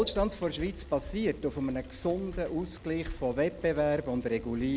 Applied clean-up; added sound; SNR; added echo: none; Bicycle; 13 dB; none.